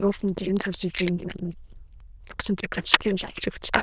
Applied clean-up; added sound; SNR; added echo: neural diffusion model UNIVERSE++.